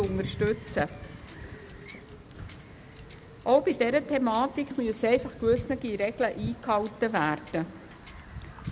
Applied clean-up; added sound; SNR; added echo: none; Wind / Ocean / Boat, Water vehicle; 12 dB; none.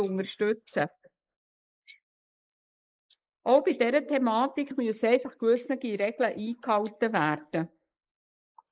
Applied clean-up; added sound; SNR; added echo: neural mask model Resemble Enhance denoiser.